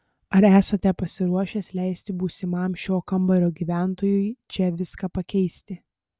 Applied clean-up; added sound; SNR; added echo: none; none; none; none.